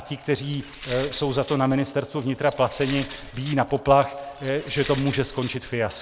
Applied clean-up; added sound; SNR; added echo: none; Glass; 16 dB; none.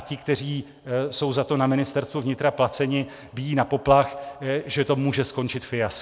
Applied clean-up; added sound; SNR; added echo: none; none; none; none.